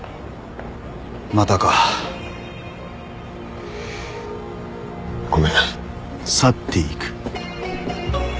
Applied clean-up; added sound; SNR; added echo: none; Whoosh, swoosh, swish; 15 dB; none.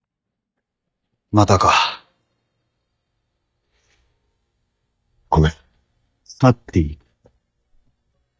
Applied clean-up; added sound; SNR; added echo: neural mask model DeepFilterNet 3.